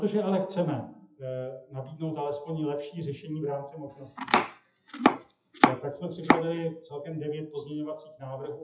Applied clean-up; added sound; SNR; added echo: classical method WPE with log-MMSE.